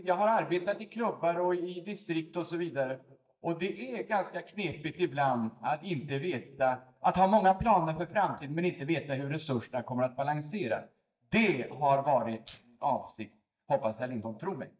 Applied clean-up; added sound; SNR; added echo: neural mask model DeepFilterNet 3.